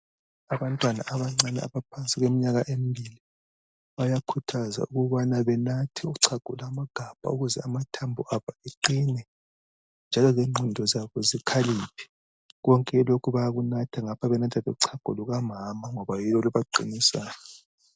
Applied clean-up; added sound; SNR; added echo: none; none; none; none.